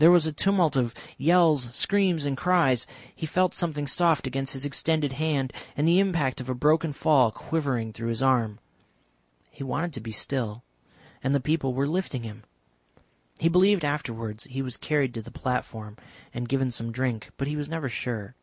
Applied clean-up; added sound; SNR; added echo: none; none; none; none.